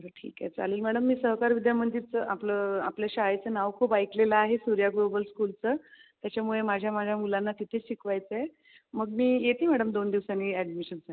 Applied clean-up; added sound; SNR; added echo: none; none; none; none.